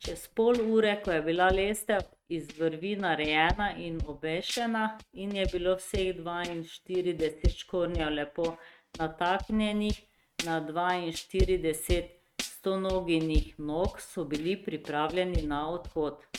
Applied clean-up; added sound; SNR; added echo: neural mask model RNNoise.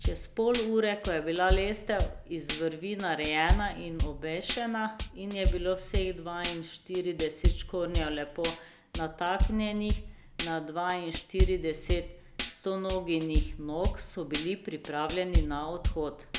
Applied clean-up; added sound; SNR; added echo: none; Drum / Drum kit; 0 dB; none.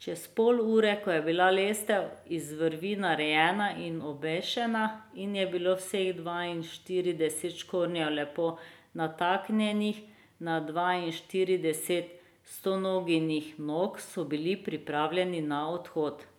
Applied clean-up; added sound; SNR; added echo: none; none; none; none.